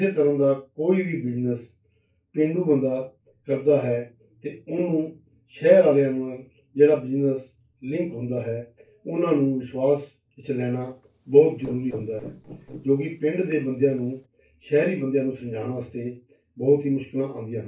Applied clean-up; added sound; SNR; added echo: neural separator model SepFormer DNS4.